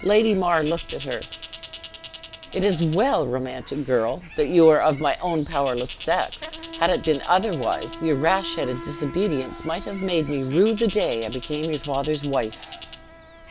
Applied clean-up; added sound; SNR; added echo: none; Bird + Insect; 16 dB; none.